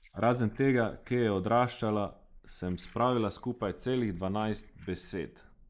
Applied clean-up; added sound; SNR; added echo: neural mask model Resemble Enhance denoiser.